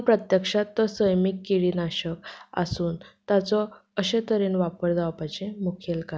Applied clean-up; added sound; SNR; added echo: none; none; none; none.